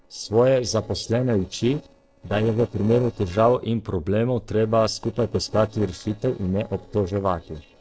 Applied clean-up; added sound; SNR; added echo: neural separator model SepFormer DNS4.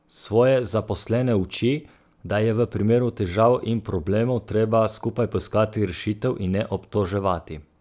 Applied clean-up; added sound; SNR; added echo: none; none; none; none.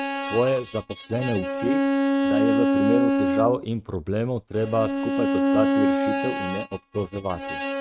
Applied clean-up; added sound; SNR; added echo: neural mask model RNNoise.